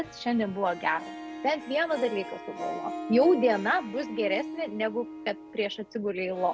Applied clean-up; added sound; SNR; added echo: none; Harp; 11 dB; none.